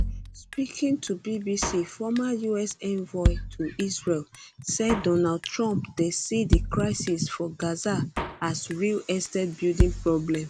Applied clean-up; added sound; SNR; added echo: none; Drum kit; 4 dB; none.